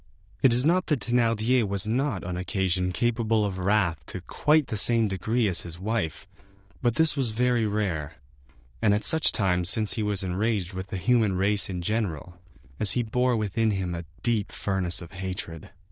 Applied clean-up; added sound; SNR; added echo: neural diffusion model UNIVERSE++.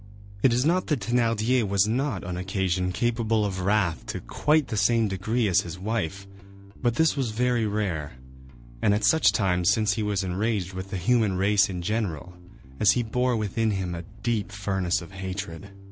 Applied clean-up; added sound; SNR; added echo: none; Bass guitar; 17 dB; none.